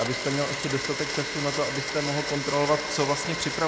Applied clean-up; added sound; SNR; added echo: none; Domestic sounds, home sounds; 4 dB; none.